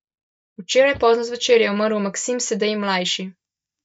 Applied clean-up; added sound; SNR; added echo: neural mask model DeepFilterNet 3.